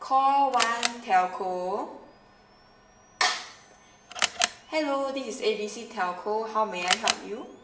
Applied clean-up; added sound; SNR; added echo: none; Camera; 7 dB; reverberation time 0.8 s.